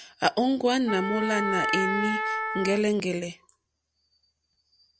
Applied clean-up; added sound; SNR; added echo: none; Wind instrument, woodwind instrument; 1 dB; none.